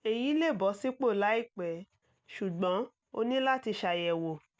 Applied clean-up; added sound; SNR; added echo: none; none; none; none.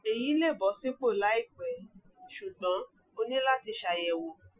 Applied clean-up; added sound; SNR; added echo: classical method Wiener filter.